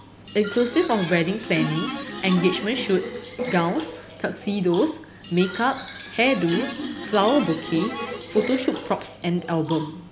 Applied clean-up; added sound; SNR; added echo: none; Fill (with liquid) + Harmonica; 9 dB; none.